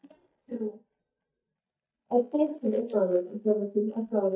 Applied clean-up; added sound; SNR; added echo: neural mask model DeepFilterNet 3.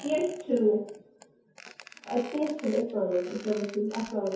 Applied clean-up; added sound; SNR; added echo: none; Squeak; 19 dB; reverberation time 0.6 s.